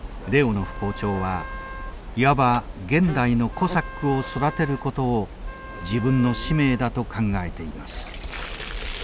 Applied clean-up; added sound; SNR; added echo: none; Wind instrument, woodwind instrument + Insect; 15 dB; none.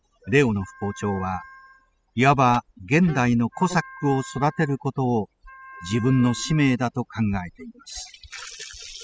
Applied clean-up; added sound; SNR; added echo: classical method spectral subtraction.